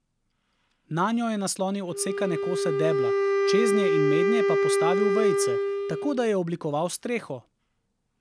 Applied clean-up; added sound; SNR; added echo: none; Wind instrument, woodwind instrument; -2 dB; none.